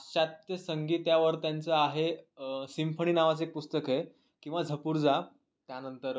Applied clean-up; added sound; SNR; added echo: none; none; none; none.